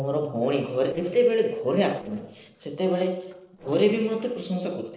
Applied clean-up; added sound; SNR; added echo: neural separator model SepFormer DNS4.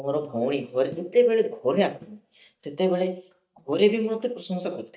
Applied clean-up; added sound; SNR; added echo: neural mask model DeepFilterNet 3.